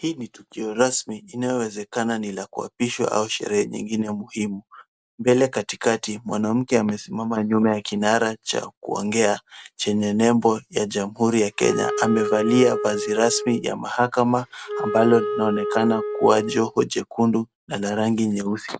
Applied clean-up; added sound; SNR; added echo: none; Wind instrument, woodwind instrument; 5 dB; none.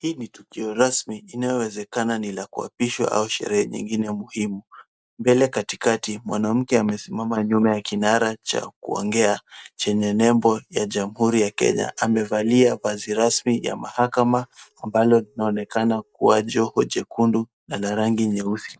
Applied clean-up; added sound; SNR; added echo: neural mask model DeepFilterNet 3.